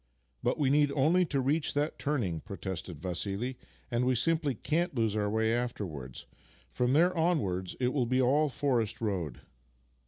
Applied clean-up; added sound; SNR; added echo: none; none; none; none.